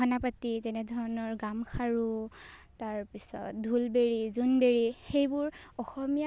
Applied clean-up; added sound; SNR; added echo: none; none; none; none.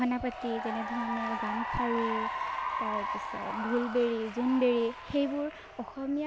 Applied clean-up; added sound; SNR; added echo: none; Applause / Cheering; 4 dB; none.